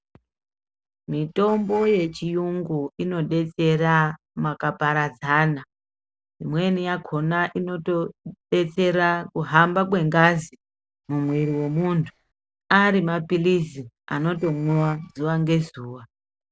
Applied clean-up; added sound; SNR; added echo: neural separator model SepFormer DNS4.